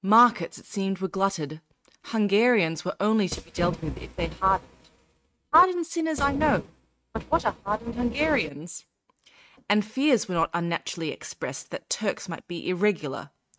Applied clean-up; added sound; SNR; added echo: neural mask model RNNoise.